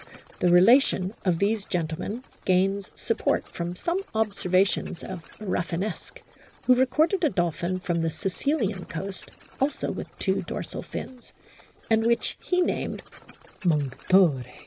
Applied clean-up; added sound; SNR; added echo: none; Wild animals; 17 dB; none.